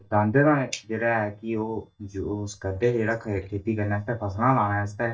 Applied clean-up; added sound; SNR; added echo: neural mask model DeepFilterNet 3.